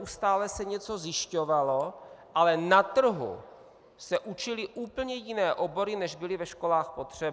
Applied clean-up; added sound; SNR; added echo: none; none; none; none.